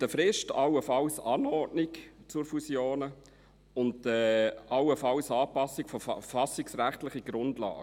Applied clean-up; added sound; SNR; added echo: none; none; none; none.